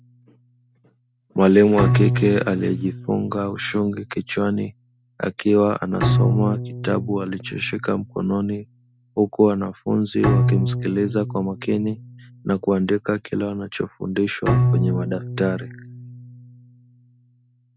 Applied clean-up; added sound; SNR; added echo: none; Bowed string instrument; 3 dB; none.